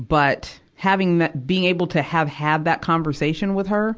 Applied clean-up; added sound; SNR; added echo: none; none; none; none.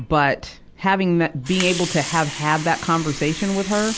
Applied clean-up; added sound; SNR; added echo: none; Water; 11 dB; none.